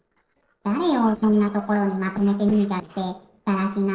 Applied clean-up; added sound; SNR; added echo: neural separator model SepFormer DNS4.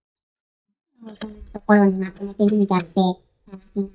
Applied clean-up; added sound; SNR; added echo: neural mask model DeepFilterNet 3.